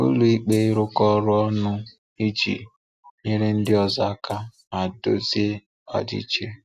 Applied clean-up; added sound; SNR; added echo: neural mask model RNNoise.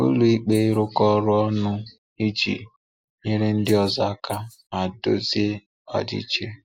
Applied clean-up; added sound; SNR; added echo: neural mask model Resemble Enhance denoiser.